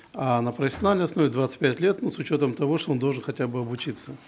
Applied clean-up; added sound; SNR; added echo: none; none; none; none.